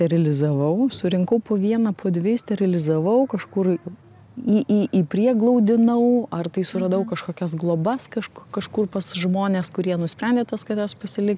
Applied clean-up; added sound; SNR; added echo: none; none; none; none.